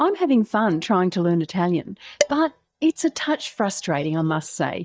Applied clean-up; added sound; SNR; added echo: neural mask model DeepFilterNet 3.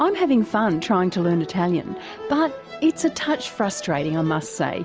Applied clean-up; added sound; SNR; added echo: none; none; none; none.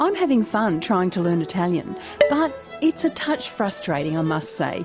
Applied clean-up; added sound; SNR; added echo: none; Dishes, pots, and pans; 6 dB; none.